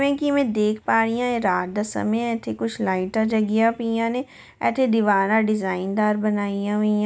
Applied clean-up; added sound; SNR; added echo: none; none; none; none.